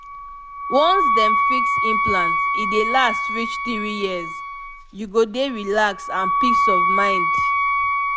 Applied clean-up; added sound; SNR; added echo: none; Wind instrument, woodwind instrument; -3 dB; none.